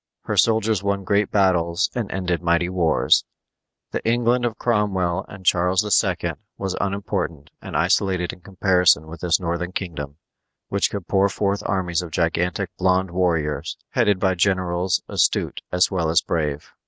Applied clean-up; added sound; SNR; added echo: none; none; none; none.